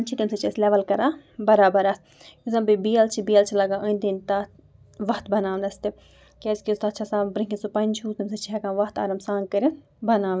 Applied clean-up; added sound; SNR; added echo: none; none; none; none.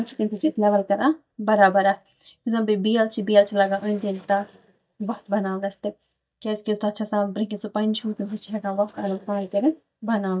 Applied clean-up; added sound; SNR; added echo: neural mask model DeepFilterNet 3.